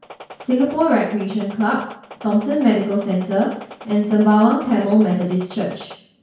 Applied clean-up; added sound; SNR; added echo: none; Gunshot, gunfire; 20 dB; reverberation time 0.5 s.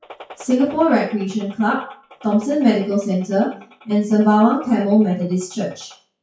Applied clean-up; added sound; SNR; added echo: classical method WPE with log-MMSE.